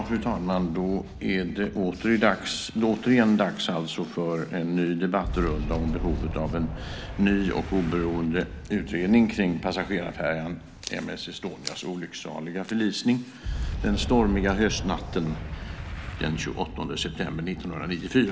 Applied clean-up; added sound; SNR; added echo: none; Boom; 9 dB; none.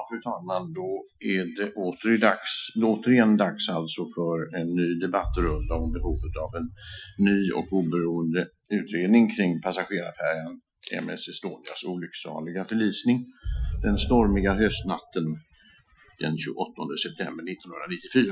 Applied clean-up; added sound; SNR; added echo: classical method Wiener filter.